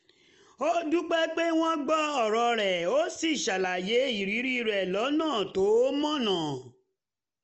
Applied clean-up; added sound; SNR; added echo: none; none; none; none.